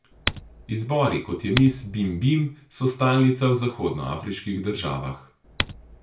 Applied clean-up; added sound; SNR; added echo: none; Typing; 7 dB; reverberation time 0.3 s.